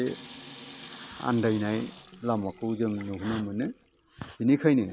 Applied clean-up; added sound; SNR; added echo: none; Sink (filling or washing) / Water tap, faucet; 16 dB; none.